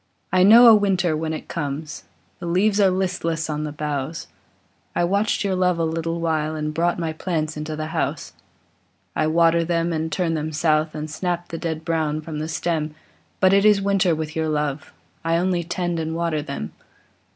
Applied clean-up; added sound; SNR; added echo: none; none; none; none.